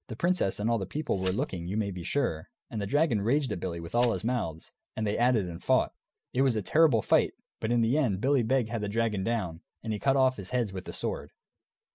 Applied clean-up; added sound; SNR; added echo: none; Glass; 19 dB; none.